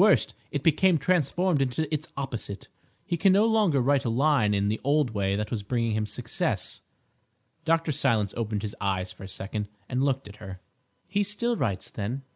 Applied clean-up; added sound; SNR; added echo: none; none; none; none.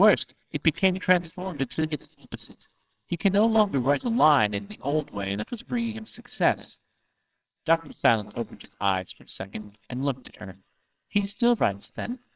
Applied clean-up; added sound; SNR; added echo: neural separator model SepFormer WHAMR!.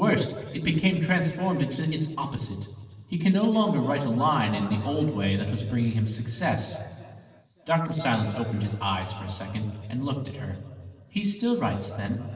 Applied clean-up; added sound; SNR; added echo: neural separator model SepFormer DNS4.